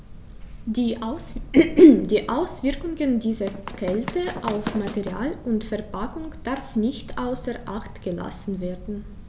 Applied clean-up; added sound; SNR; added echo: none; Run; 11 dB; none.